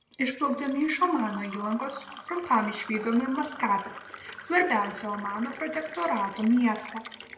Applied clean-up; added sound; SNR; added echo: none; Fill (with liquid); 15 dB; reverberation time 0.9 s.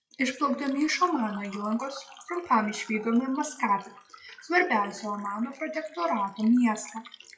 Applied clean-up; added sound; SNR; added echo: classical method WPE with log-MMSE.